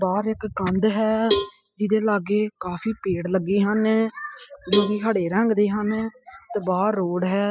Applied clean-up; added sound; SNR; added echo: classical method spectral subtraction.